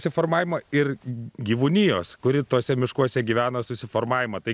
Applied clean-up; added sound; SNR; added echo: none; none; none; none.